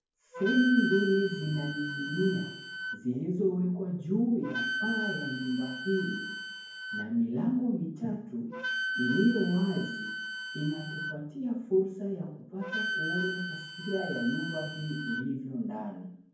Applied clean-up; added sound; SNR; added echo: none; Wind instrument, woodwind instrument; 7 dB; reverberation time 0.9 s.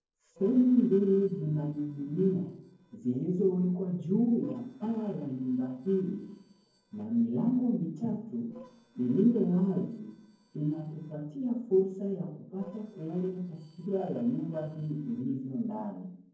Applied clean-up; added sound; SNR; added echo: neural separator model SepFormer DNS4.